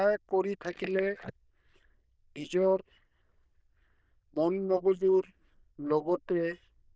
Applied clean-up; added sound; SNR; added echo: neural diffusion model UNIVERSE++.